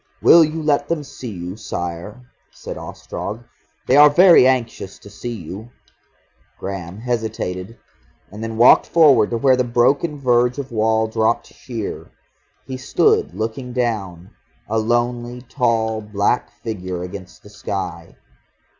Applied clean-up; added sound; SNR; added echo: none; none; none; none.